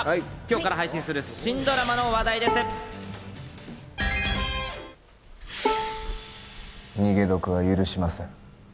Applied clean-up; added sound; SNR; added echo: none; Bowed string instrument + Respiratory sounds; 6 dB; none.